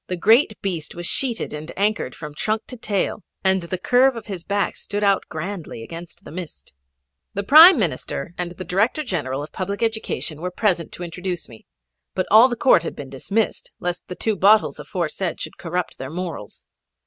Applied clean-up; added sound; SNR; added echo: none; none; none; none.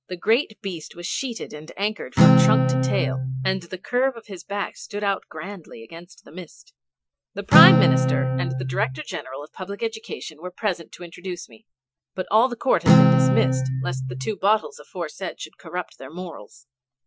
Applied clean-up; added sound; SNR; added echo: classical method Wiener filter.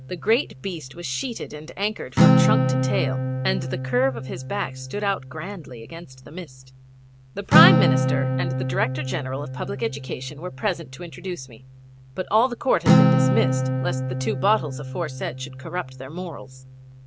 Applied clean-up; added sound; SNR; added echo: none; Acoustic guitar; -3 dB; none.